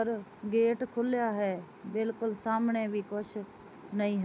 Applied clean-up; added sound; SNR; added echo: none; none; none; none.